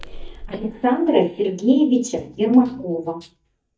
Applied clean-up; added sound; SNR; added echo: neural mask model DeepFilterNet 3.